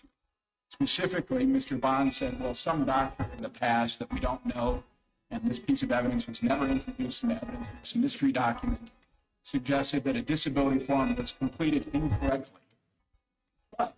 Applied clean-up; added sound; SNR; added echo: neural mask model RNNoise.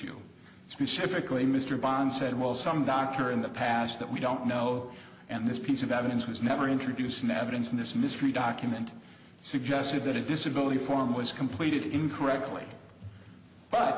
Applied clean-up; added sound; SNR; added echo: none; none; none; none.